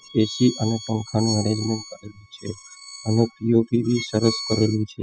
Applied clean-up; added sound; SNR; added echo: classical method spectral subtraction.